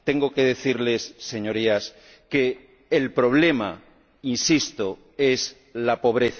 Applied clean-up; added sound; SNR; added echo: none; none; none; none.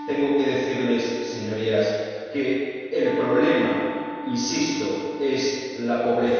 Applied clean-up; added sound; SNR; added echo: none; Wind instrument, woodwind instrument; 13 dB; reverberation time 1.9 s.